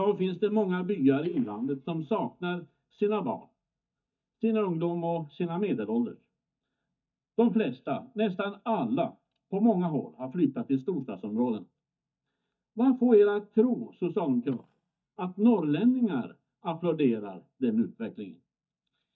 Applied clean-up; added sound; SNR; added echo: neural mask model DeepFilterNet 3.